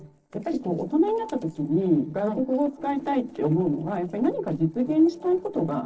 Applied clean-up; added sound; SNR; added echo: neural separator model SepFormer DNS4.